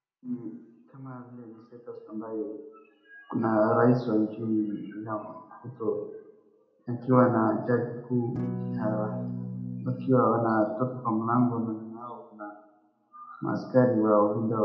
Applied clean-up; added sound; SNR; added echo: none; Electric guitar / Strum; 5 dB; reverberation time 0.7 s.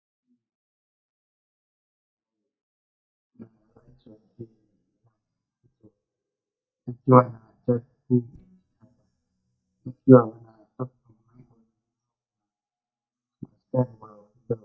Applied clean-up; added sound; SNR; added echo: neural mask model DeepFilterNet 3.